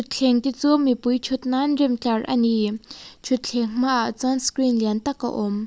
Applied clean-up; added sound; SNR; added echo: none; none; none; none.